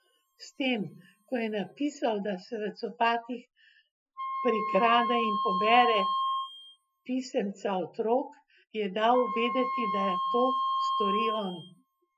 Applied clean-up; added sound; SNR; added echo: classical method Wiener filter.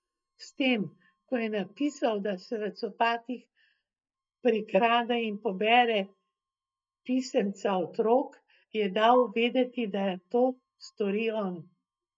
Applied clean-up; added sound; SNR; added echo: neural mask model DeepFilterNet 3.